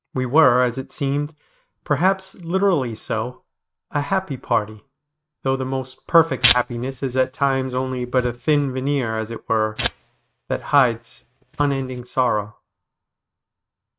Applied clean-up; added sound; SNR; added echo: neural mask model RNNoise.